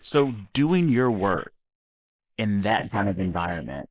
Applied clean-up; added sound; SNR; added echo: neural mask model Resemble Enhance denoiser.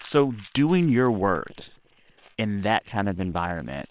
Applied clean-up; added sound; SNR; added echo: neural separator model SepFormer WHAM!.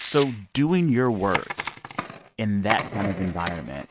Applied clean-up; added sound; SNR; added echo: neural mask model RNNoise.